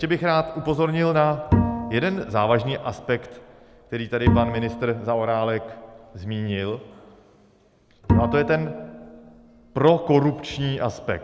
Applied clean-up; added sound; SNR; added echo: none; Bowed string instrument; 4 dB; none.